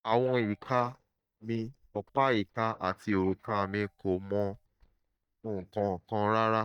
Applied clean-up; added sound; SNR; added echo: neural mask model DeepFilterNet 3.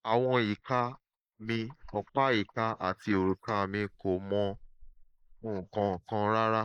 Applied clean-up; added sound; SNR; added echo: neural mask model Resemble Enhance denoiser.